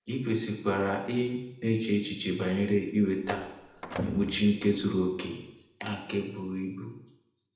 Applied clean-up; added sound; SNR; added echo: neural separator model SepFormer DNS4.